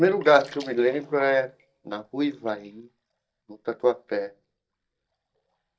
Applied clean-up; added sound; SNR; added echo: neural mask model DeepFilterNet 3.